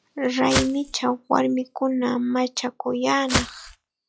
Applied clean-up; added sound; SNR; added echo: classical method log-MMSE.